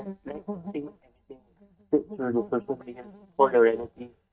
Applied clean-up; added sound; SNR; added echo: neural mask model DeepFilterNet 3.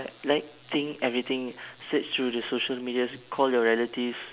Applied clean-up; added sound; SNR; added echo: none; none; none; none.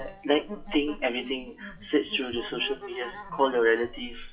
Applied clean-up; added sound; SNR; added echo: classical method WPE with log-MMSE.